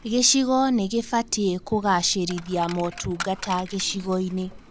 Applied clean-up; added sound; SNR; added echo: none; Coin (dropping); 17 dB; none.